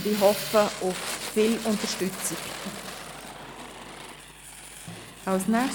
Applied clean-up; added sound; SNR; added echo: none; Fire; 9 dB; none.